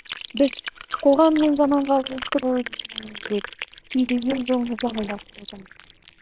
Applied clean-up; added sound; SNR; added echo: neural separator model SepFormer WHAMR!.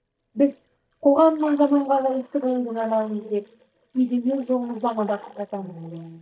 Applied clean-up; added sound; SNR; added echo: neural mask model DeepFilterNet 3.